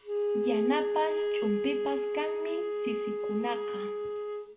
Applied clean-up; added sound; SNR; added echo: none; Wind instrument, woodwind instrument; -3 dB; reverberation time 1.1 s.